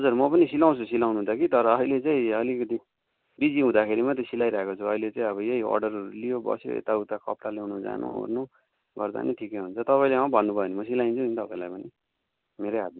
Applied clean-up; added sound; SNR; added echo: none; none; none; none.